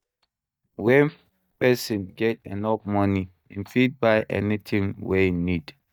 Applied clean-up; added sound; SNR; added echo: neural mask model DeepFilterNet 3.